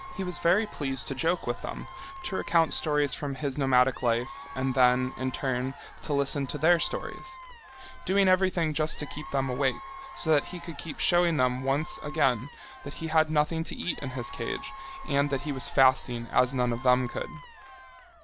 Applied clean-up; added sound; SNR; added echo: none; Applause / Crowd / Cheering; 16 dB; none.